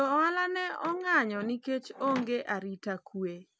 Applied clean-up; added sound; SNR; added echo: none; none; none; none.